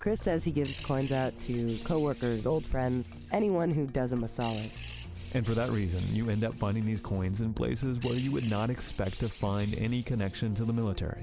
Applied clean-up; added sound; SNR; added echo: none; Bird; 16 dB; none.